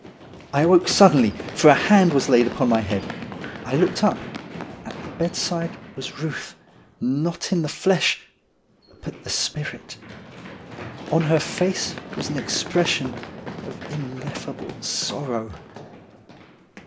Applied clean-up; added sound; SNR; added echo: none; Run; 13 dB; none.